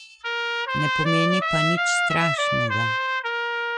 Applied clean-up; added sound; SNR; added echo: classical method Wiener filter.